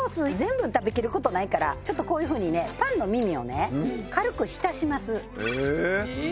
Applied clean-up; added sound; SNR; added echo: none; Piano; 17 dB; none.